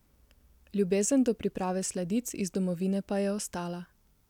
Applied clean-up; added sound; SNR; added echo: none; none; none; none.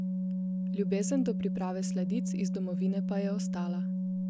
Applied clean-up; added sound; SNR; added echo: none; Organ; -4 dB; none.